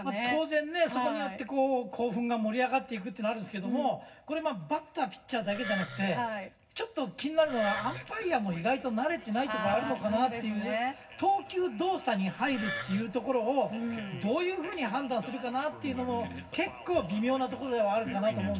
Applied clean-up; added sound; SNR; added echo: none; Wood; 9 dB; reverberation time 0.4 s.